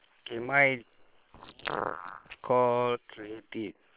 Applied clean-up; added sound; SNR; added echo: neural separator model SepFormer WHAM!.